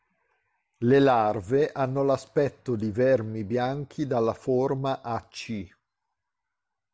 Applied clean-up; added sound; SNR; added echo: none; none; none; none.